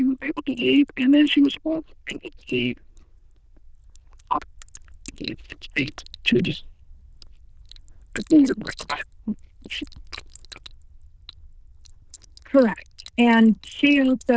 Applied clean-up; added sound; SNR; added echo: neural diffusion model UNIVERSE++.